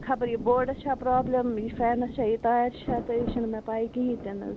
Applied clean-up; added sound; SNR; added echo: none; Rain; 11 dB; none.